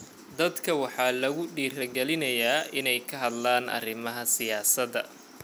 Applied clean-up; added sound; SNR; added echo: none; none; none; none.